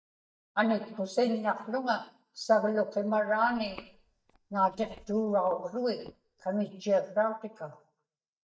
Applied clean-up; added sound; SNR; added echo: neural mask model DeepFilterNet 3.